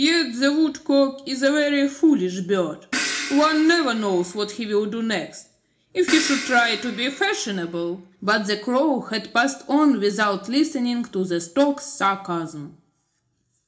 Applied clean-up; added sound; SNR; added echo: none; Crash cymbal; 10 dB; reverberation time 0.4 s.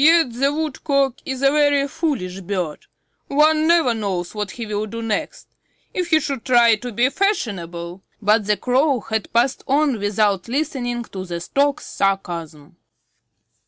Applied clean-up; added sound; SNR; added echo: none; none; none; none.